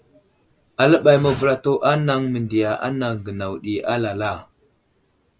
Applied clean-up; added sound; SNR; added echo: none; none; none; none.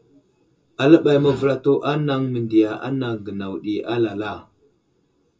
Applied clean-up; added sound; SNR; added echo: none; none; none; reverberation time 0.2 s.